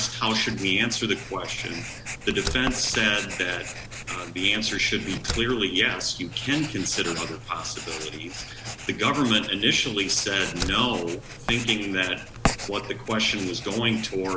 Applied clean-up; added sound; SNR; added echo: none; Writing + Slam; 8 dB; none.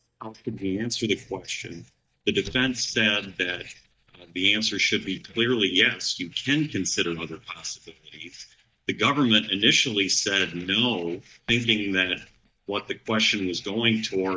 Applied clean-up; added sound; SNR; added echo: neural mask model DeepFilterNet 3.